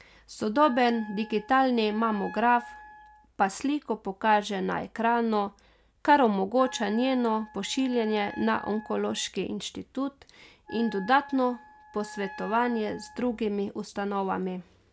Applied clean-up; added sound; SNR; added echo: none; Wind instrument, woodwind instrument; 18 dB; none.